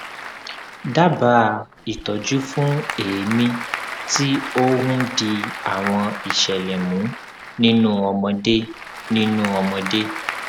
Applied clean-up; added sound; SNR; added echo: none; Applause / Crowd; 10 dB; none.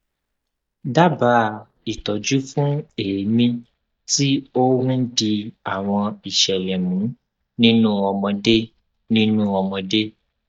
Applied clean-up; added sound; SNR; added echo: neural mask model DeepFilterNet 3.